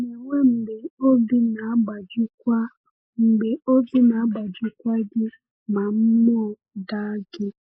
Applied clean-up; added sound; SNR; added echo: neural mask model Resemble Enhance denoiser.